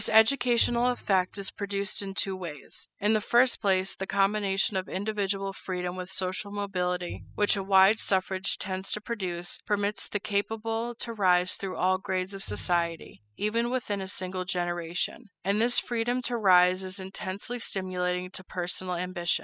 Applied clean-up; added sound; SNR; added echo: classical method spectral subtraction.